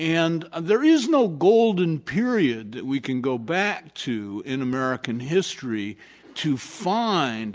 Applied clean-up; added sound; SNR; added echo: none; none; none; none.